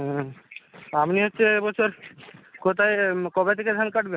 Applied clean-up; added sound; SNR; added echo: none; none; none; none.